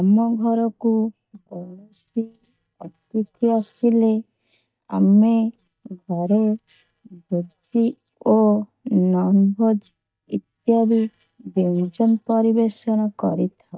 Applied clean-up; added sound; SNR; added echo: neural mask model DeepFilterNet 3.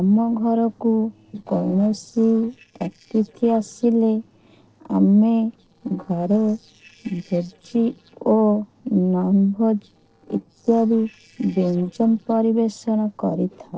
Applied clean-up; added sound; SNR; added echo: neural separator model SepFormer DNS4.